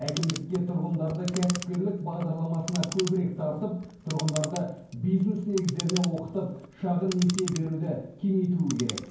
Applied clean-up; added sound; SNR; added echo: none; Clock; 12 dB; reverberation time 0.9 s.